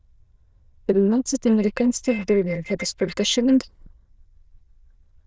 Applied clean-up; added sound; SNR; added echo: neural diffusion model UNIVERSE++.